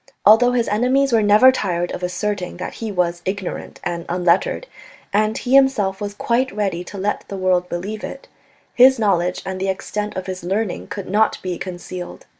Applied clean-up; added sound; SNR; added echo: none; none; none; none.